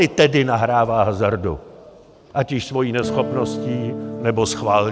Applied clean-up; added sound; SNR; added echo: none; Electric guitar / Strum; 7 dB; none.